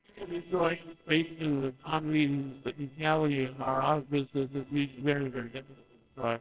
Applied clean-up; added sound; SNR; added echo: neural separator model SepFormer WHAMR!.